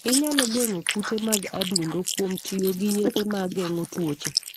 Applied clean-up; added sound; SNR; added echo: neural mask model Resemble Enhance denoiser.